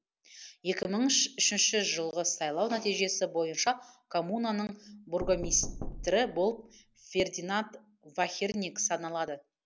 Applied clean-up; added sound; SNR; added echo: none; Knock; 9 dB; none.